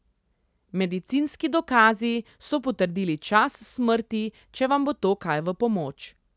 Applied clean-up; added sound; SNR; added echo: none; none; none; none.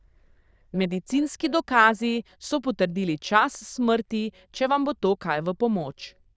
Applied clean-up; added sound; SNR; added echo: neural diffusion model UNIVERSE++.